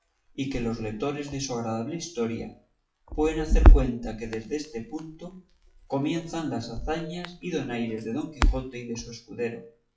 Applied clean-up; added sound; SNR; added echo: classical method WPE with log-MMSE.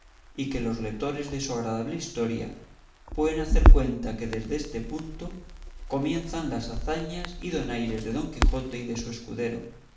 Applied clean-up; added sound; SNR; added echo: none; Crackle; -4 dB; reverberation time 0.6 s.